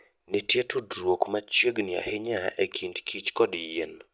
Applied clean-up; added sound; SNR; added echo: none; none; none; none.